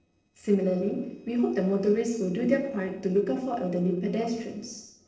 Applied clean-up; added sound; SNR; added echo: neural separator model SepFormer DNS4.